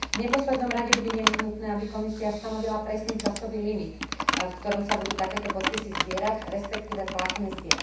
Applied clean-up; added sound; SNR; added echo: none; Computer keyboard; 1 dB; reverberation time 0.7 s.